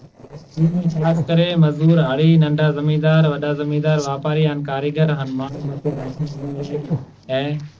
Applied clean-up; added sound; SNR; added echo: neural separator model SepFormer DNS4.